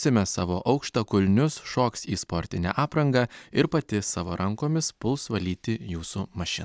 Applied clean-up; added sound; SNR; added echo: none; none; none; none.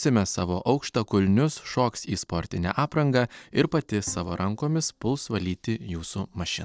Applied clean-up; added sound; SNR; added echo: neural separator model SepFormer DNS4.